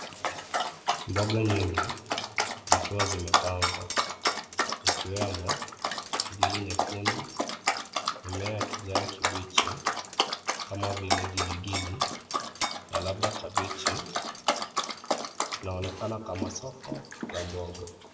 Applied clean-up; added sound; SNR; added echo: none; Dog; -5 dB; reverberation time 1.5 s.